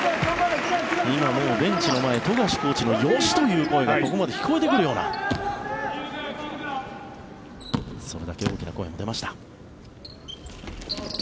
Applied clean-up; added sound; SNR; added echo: none; none; none; none.